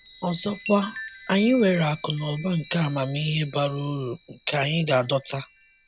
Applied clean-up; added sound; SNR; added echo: none; Chime; 18 dB; none.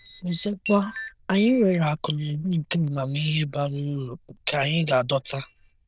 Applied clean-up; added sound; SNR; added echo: neural diffusion model UNIVERSE++.